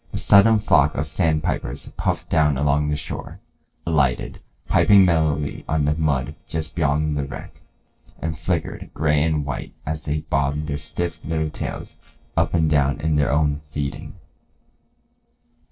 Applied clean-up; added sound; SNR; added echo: neural separator model SepFormer DNS4.